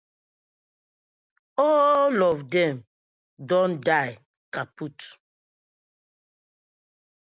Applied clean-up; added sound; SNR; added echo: none; none; none; none.